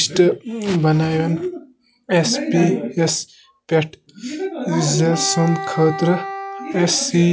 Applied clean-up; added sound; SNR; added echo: none; Wind instrument, woodwind instrument; 10 dB; none.